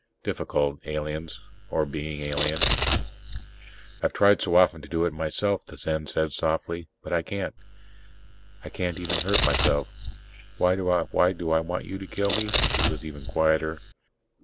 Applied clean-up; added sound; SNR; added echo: none; Domestic sounds, home sounds; -1 dB; none.